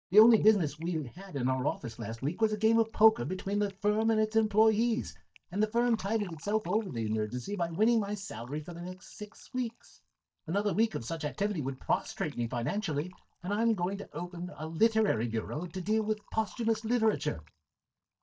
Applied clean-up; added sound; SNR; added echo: neural mask model DeepFilterNet 3.